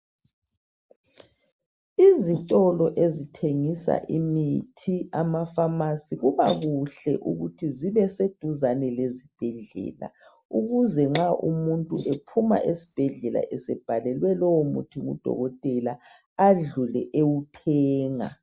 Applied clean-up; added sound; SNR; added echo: neural mask model Resemble Enhance denoiser.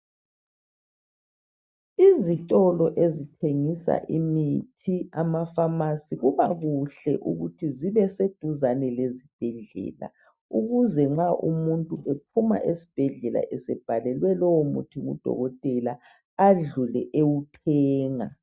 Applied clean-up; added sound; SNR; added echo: neural mask model DeepFilterNet 3.